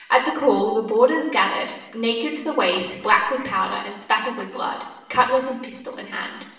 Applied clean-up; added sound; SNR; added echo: none; none; none; reverberation time 1.0 s.